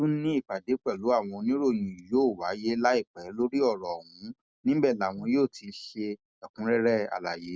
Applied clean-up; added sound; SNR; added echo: none; none; none; none.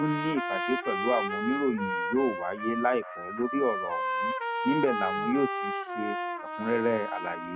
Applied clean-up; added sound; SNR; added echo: none; Trumpet; 2 dB; none.